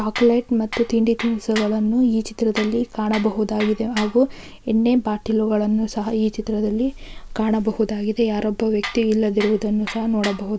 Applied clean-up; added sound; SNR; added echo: none; Tools; 13 dB; none.